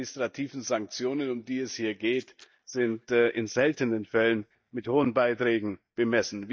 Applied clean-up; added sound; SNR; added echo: neural mask model DeepFilterNet 3.